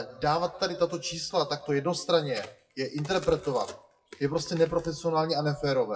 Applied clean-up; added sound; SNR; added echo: classical method WPE with log-MMSE.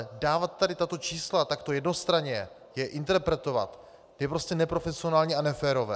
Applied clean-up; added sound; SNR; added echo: none; none; none; none.